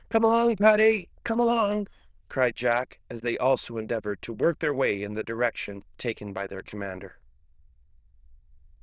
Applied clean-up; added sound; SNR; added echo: neural diffusion model UNIVERSE++.